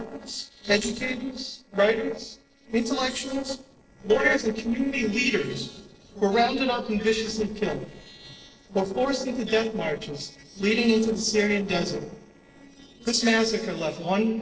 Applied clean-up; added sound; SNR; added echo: neural separator model SepFormer DNS4.